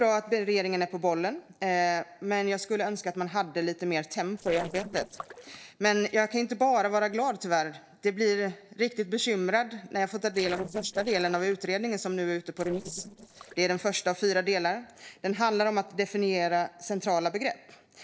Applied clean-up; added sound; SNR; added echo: neural separator model SepFormer DNS4.